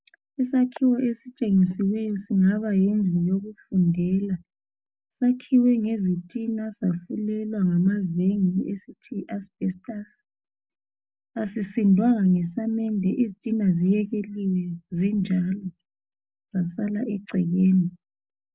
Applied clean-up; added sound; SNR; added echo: none; none; none; none.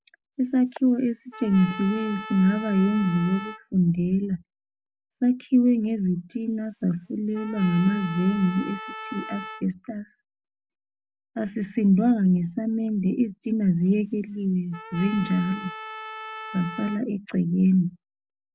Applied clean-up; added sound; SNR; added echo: none; Trumpet; 14 dB; none.